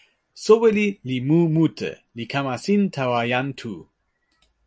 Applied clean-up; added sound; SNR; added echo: none; none; none; none.